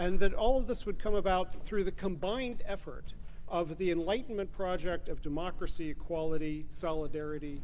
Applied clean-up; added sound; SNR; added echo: none; Squeak / Walk, footsteps; -3 dB; none.